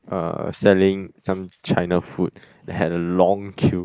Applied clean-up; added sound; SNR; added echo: neural mask model Resemble Enhance denoiser.